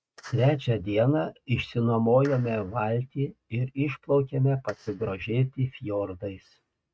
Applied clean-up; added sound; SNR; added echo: neural mask model RNNoise.